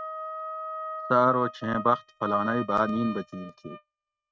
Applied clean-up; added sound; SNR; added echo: neural mask model RNNoise.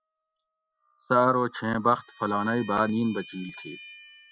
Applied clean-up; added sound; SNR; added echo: classical method Wiener filter.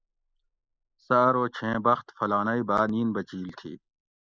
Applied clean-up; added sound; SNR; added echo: neural mask model Resemble Enhance denoiser.